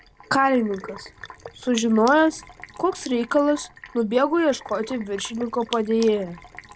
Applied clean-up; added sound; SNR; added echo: none; Sink (filling or washing); 18 dB; none.